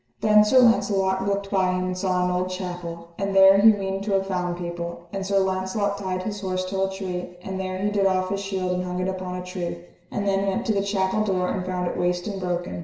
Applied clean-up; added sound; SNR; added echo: none; none; none; reverberation time 0.9 s.